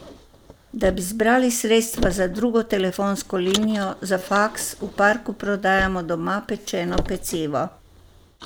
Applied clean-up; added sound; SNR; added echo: none; Car; 11 dB; none.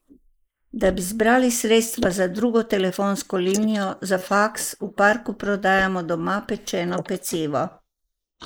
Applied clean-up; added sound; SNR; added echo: neural mask model Resemble Enhance denoiser.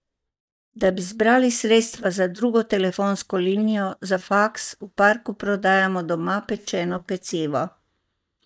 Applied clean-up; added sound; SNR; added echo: neural mask model DeepFilterNet 3.